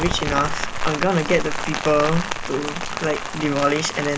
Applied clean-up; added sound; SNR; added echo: none; Rain; 3 dB; none.